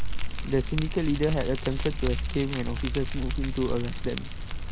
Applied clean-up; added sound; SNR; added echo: none; Fire; -1 dB; none.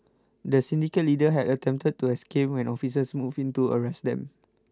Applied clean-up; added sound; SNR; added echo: none; none; none; none.